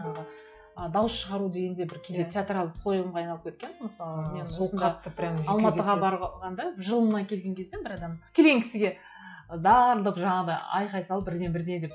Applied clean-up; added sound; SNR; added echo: classical method log-MMSE.